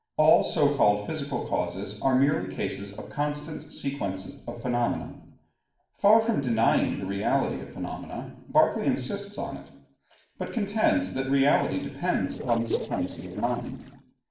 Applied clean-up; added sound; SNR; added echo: neural separator model SepFormer DNS4.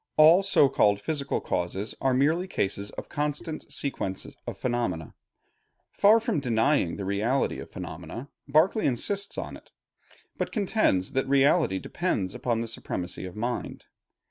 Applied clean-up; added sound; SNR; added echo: none; none; none; none.